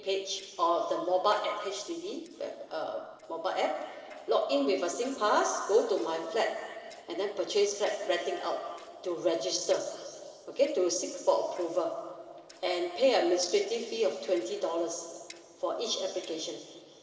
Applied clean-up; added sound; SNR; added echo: neural separator model SepFormer DNS4.